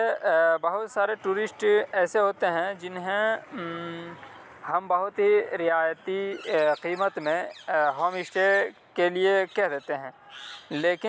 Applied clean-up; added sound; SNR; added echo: none; none; none; none.